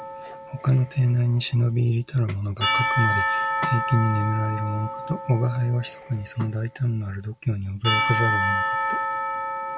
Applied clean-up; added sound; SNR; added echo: none; Church bell / Percussion; 3 dB; none.